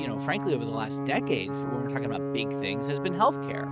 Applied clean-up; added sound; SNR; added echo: neural mask model RNNoise.